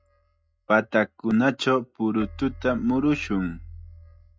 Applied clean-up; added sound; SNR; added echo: classical method log-MMSE.